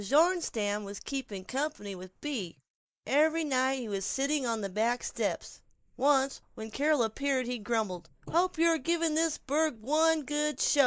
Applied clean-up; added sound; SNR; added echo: neural mask model Resemble Enhance denoiser.